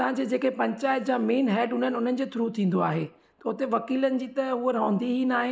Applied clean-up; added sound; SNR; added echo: none; none; none; none.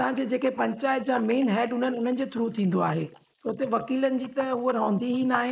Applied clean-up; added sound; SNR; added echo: neural mask model Resemble Enhance denoiser.